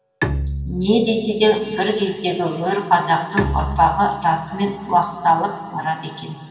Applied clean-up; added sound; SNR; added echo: none; Bowed string instrument; 9 dB; reverberation time 2.4 s.